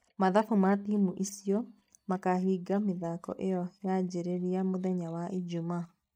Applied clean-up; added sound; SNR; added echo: neural mask model DeepFilterNet 3.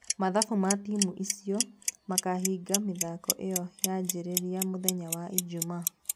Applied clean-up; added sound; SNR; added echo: none; Clock; 3 dB; none.